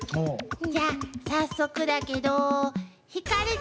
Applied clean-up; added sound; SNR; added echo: none; none; none; none.